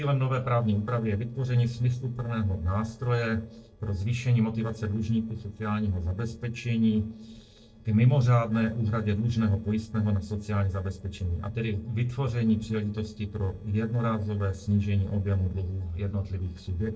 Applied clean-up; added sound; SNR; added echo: neural separator model SepFormer DNS4.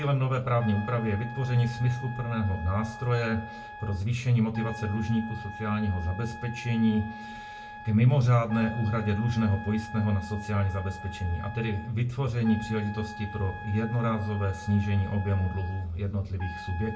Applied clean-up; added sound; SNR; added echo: none; Trumpet; 14 dB; reverberation time 0.2 s.